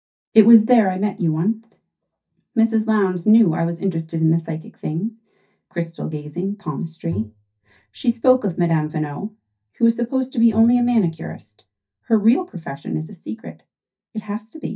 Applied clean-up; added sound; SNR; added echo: neural mask model DeepFilterNet 3.